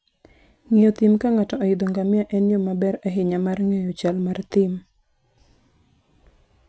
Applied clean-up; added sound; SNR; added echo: none; none; none; none.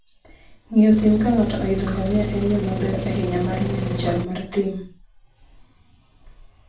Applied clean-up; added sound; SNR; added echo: none; Engine; 4 dB; reverberation time 0.3 s.